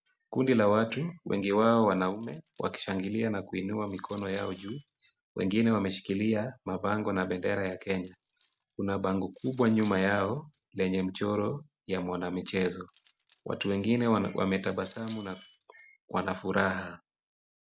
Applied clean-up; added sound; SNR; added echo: none; Cutlery, silverware; 20 dB; none.